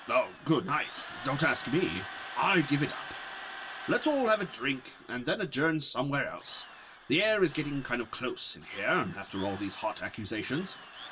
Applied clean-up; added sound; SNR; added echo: none; Drill; 13 dB; reverberation time 0.2 s.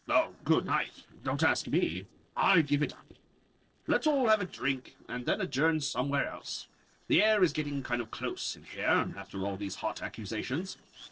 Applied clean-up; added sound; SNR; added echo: neural separator model SepFormer DNS4.